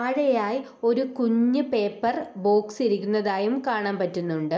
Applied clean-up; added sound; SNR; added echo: none; none; none; none.